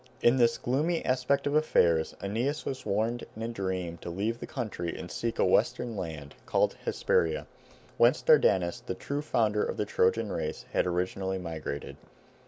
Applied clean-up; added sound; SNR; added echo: none; none; none; none.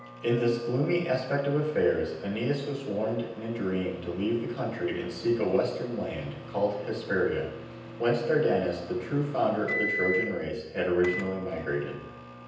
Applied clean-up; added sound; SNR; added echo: none; Microwave oven; 11 dB; reverberation time 0.9 s.